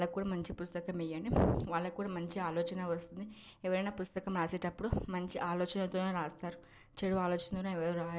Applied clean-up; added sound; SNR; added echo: none; none; none; none.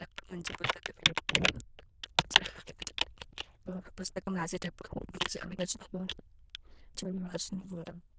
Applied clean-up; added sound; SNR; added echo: neural diffusion model UNIVERSE++.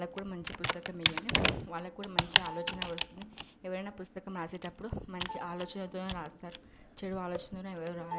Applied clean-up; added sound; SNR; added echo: none; Computer keyboard; -3 dB; none.